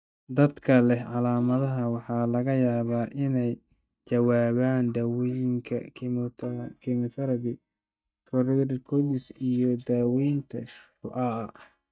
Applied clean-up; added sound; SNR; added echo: neural mask model DeepFilterNet 3.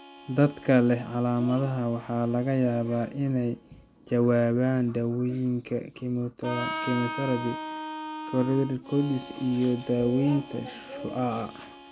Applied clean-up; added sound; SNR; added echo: none; Harmonica; 14 dB; none.